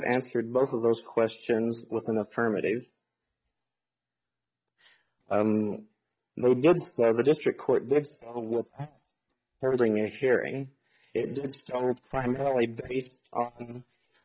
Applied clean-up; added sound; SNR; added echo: neural mask model DeepFilterNet 3.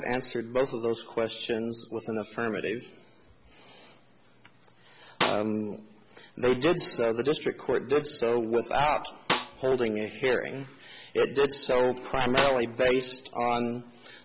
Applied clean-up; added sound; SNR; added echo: none; Snare drum; 5 dB; none.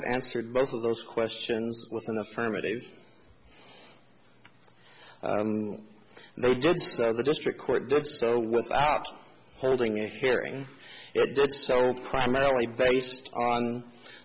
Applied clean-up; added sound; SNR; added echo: none; none; none; none.